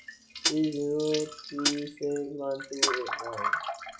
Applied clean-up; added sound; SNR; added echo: classical method log-MMSE.